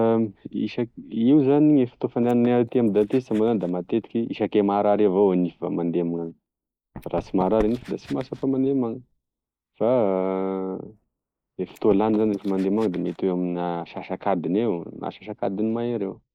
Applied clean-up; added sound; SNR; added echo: neural mask model Resemble Enhance denoiser.